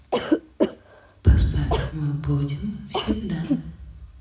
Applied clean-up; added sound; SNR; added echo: none; Cough; 4 dB; reverberation time 0.9 s.